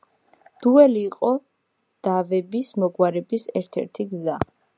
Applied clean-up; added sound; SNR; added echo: none; none; none; none.